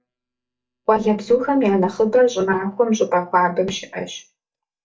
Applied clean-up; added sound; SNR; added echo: neural mask model DeepFilterNet 3.